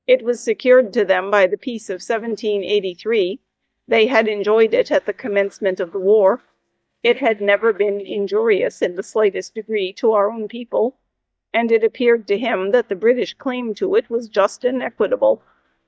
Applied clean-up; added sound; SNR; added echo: neural mask model DeepFilterNet 3.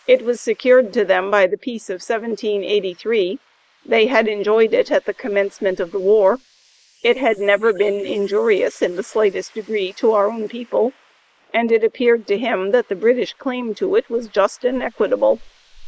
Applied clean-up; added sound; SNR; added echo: neural mask model Resemble Enhance denoiser.